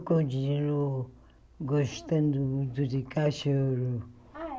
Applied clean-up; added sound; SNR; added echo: none; none; none; none.